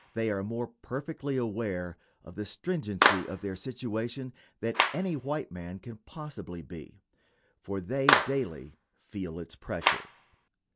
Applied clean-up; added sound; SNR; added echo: none; Clapping; 0 dB; none.